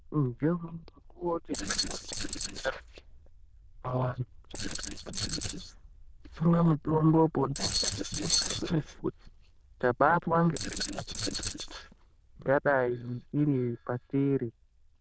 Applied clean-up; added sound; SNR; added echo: neural diffusion model UNIVERSE++.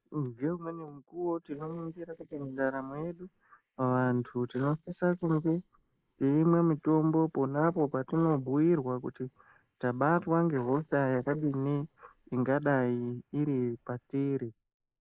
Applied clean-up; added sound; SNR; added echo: neural mask model Resemble Enhance denoiser.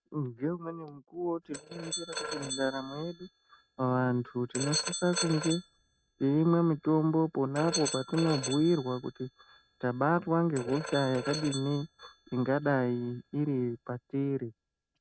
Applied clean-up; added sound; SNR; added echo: neural mask model RNNoise.